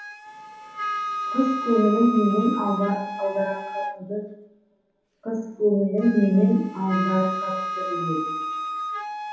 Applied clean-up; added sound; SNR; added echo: none; Wind instrument, woodwind instrument; 7 dB; reverberation time 0.9 s.